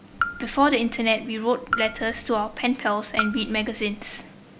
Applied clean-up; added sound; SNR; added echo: none; Raindrop / Drip; 8 dB; none.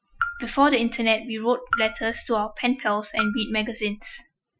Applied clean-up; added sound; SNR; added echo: classical method Wiener filter.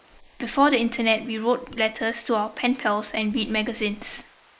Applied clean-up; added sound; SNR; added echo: neural mask model Resemble Enhance denoiser.